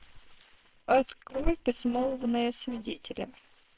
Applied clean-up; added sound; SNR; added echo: neural separator model SepFormer WHAMR!.